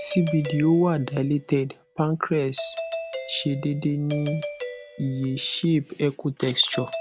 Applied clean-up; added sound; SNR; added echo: none; Doorbell; 12 dB; none.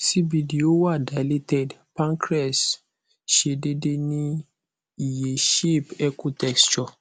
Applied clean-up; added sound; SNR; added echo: none; none; none; none.